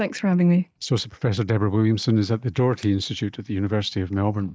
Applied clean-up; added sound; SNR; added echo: neural mask model DeepFilterNet 3.